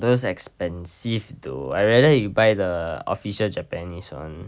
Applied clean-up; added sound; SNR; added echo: none; none; none; none.